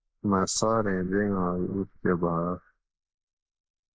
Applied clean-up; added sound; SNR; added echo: neural mask model Resemble Enhance denoiser.